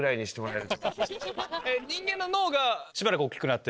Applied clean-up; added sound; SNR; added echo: neural separator model SepFormer DNS4.